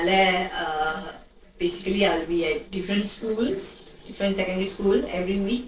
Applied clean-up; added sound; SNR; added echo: neural separator model SepFormer DNS4.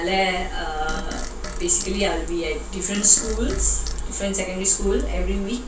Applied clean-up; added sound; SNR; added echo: none; Fart; 16 dB; reverberation time 0.2 s.